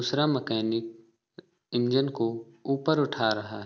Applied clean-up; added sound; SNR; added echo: none; none; none; none.